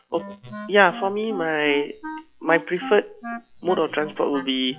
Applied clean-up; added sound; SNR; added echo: classical method log-MMSE.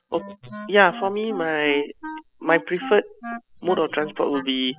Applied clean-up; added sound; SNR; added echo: classical method spectral subtraction.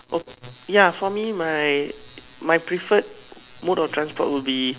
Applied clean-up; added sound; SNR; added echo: none; none; none; none.